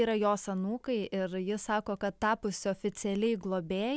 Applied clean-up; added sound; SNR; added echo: none; none; none; none.